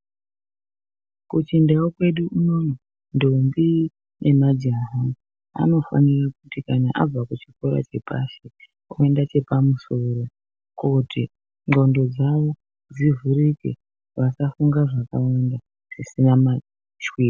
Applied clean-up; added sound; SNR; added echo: none; none; none; none.